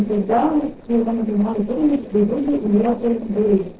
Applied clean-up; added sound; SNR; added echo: neural separator model SepFormer DNS4.